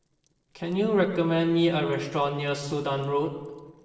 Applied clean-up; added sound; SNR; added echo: neural separator model SepFormer DNS4.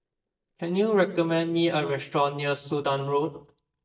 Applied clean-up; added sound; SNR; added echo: neural mask model DeepFilterNet 3.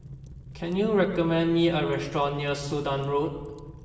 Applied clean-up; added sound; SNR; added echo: none; Fire; 17 dB; reverberation time 1.2 s.